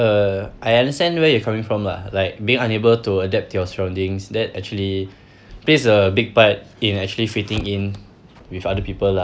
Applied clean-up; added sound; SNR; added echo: none; none; none; none.